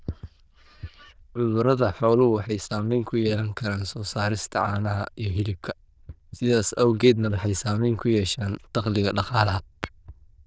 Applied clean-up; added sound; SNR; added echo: neural diffusion model UNIVERSE++.